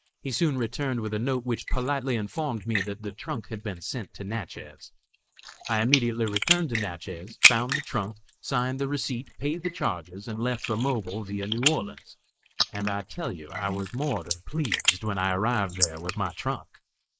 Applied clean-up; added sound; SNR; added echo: neural mask model Resemble Enhance denoiser.